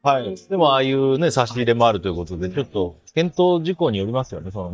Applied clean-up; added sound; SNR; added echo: neural mask model DeepFilterNet 3.